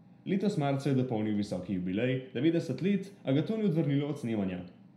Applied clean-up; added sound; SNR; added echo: none; none; none; reverberation time 0.4 s.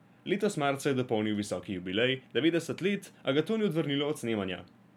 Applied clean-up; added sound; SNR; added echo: none; none; none; none.